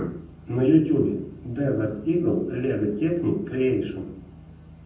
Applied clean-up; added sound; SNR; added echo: none; none; none; reverberation time 0.6 s.